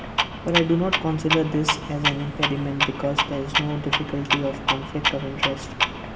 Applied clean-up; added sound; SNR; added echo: none; Clock; 0 dB; reverberation time 2.9 s.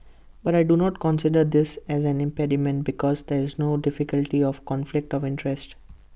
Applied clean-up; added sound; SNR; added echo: none; none; none; none.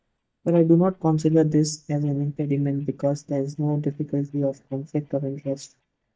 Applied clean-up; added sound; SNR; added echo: neural mask model DeepFilterNet 3.